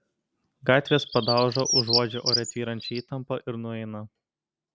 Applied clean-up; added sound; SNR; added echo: none; Bird; 3 dB; none.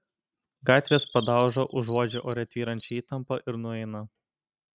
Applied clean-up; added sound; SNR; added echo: neural mask model RNNoise.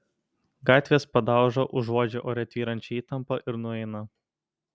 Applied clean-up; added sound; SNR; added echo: none; none; none; none.